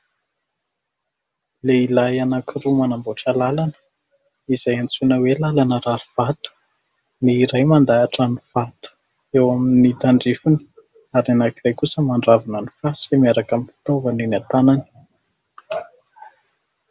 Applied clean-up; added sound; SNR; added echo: none; none; none; none.